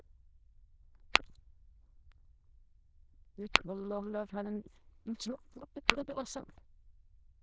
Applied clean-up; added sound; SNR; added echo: neural diffusion model UNIVERSE++.